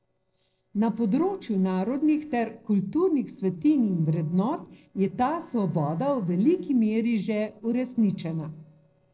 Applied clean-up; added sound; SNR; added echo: neural separator model SepFormer DNS4.